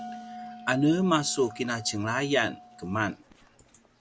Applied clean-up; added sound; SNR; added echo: none; Bell; 16 dB; none.